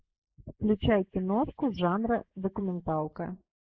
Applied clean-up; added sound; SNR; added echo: neural mask model Resemble Enhance denoiser.